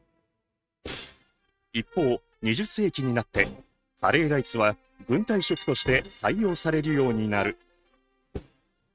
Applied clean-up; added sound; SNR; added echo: neural mask model RNNoise.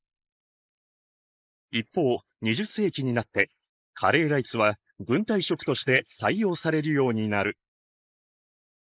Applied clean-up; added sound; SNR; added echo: neural mask model Resemble Enhance denoiser.